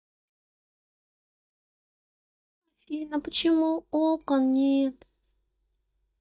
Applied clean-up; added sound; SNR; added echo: neural mask model DeepFilterNet 3.